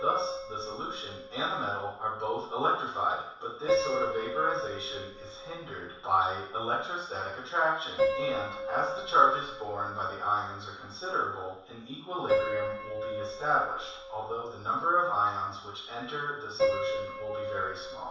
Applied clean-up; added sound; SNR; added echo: none; Piano; 4 dB; reverberation time 0.7 s.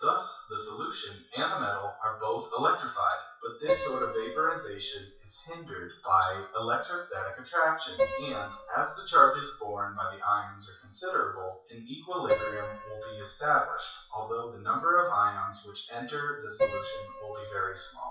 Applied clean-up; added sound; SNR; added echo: classical method WPE with log-MMSE.